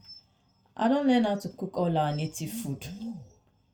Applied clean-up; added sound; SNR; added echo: none; none; none; reverberation time 0.2 s.